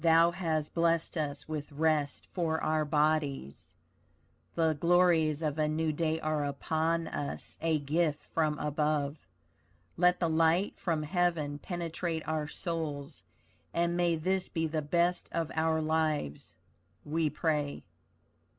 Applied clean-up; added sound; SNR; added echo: none; none; none; none.